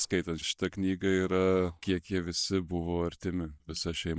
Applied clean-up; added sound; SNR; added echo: neural mask model DeepFilterNet 3.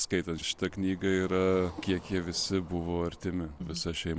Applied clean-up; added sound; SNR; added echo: none; Car passing by; 20 dB; none.